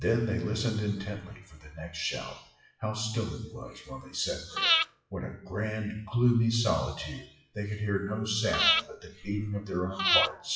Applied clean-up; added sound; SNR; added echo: classical method WPE with log-MMSE.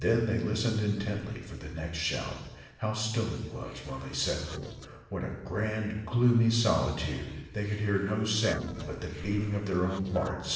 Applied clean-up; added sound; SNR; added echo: neural separator model SepFormer DNS4.